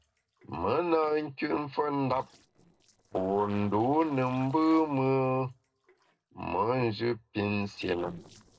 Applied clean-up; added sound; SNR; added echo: neural separator model SepFormer DNS4.